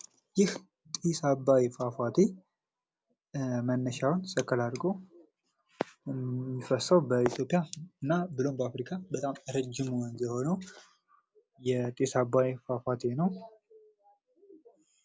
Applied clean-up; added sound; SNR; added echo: none; none; none; none.